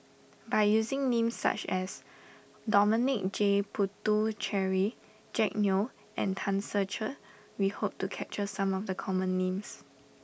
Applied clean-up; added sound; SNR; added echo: none; none; none; none.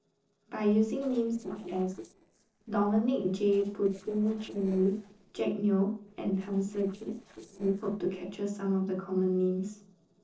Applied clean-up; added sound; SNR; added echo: neural separator model SepFormer DNS4.